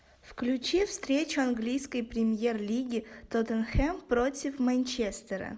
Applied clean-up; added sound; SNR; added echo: none; none; none; none.